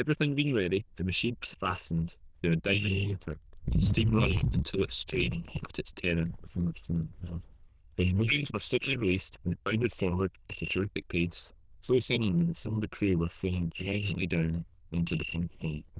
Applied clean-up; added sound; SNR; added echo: neural diffusion model UNIVERSE++.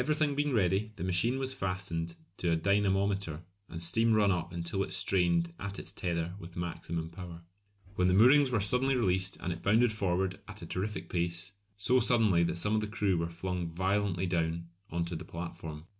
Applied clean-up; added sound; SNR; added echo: none; none; none; none.